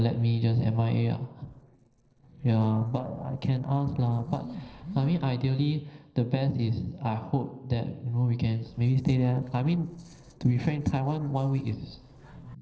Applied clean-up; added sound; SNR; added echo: neural separator model SepFormer DNS4.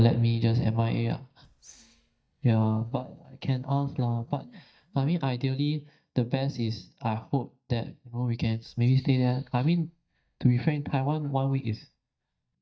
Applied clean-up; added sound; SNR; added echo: neural mask model DeepFilterNet 3.